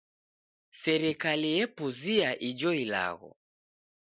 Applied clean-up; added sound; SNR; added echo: none; none; none; none.